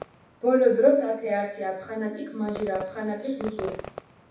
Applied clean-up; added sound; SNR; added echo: none; Fireworks; 16 dB; reverberation time 0.7 s.